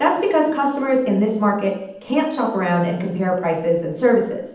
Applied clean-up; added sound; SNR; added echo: none; none; none; reverberation time 0.8 s.